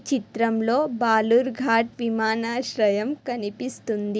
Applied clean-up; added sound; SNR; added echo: none; none; none; none.